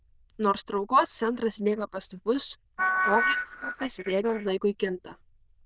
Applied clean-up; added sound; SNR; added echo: neural diffusion model UNIVERSE++.